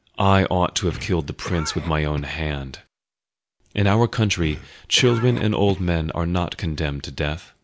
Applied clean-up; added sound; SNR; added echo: none; Cough; 17 dB; none.